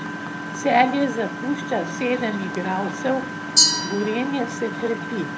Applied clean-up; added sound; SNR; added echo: none; Engine + Glass; 1 dB; none.